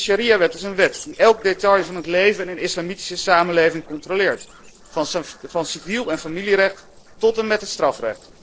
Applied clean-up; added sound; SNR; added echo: neural separator model SepFormer DNS4.